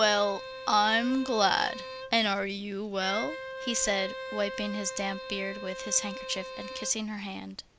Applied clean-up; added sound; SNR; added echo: none; Bowed string instrument; 10 dB; none.